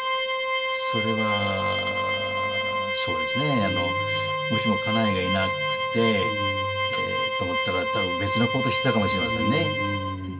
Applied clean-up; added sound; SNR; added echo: none; Organ; -2 dB; reverberation time 2.1 s.